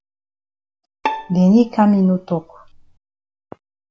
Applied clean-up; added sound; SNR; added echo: none; Bowed string instrument; 11 dB; none.